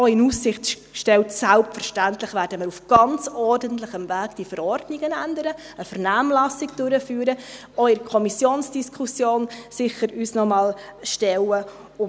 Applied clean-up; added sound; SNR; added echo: none; none; none; none.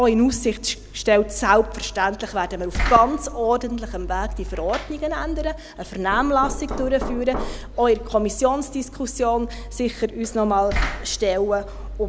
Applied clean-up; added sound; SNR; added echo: none; Knock; 9 dB; none.